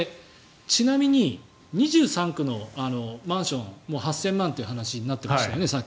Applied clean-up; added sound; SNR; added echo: none; none; none; none.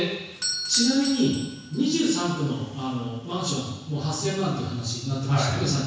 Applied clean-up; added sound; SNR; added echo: none; Doorbell; 11 dB; reverberation time 1.1 s.